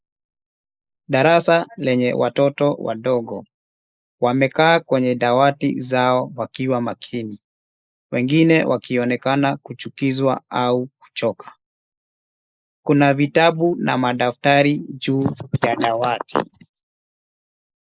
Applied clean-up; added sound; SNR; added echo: neural mask model Resemble Enhance denoiser.